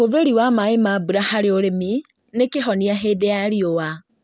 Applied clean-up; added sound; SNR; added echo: none; none; none; none.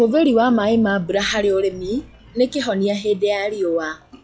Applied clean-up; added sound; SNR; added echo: classical method log-MMSE.